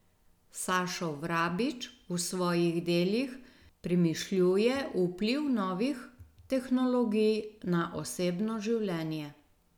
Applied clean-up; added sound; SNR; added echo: none; none; none; none.